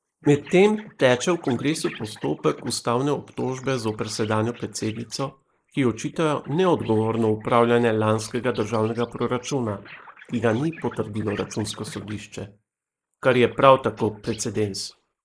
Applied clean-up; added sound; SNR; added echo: neural mask model Resemble Enhance denoiser.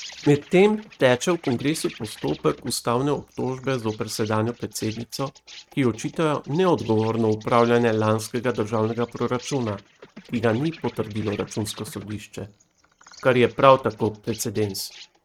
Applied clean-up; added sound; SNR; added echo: neural mask model RNNoise.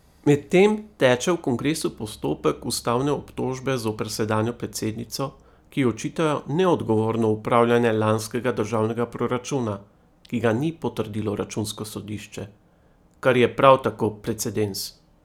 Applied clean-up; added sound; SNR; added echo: none; none; none; none.